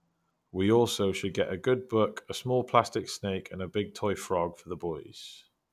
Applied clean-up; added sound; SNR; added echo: none; none; none; none.